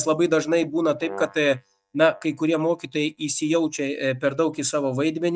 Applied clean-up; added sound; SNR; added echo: neural mask model DeepFilterNet 3.